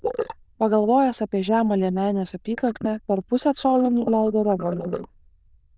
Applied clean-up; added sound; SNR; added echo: neural diffusion model UNIVERSE++.